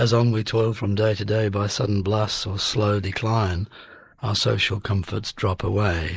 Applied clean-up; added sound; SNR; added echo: neural mask model Resemble Enhance denoiser.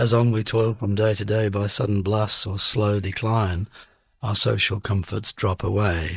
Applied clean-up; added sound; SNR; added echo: neural mask model DeepFilterNet 3.